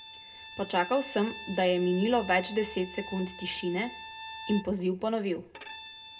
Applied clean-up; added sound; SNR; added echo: none; Bowed string instrument; 14 dB; reverberation time 0.2 s.